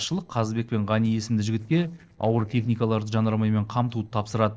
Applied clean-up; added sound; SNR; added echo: neural separator model SepFormer DNS4.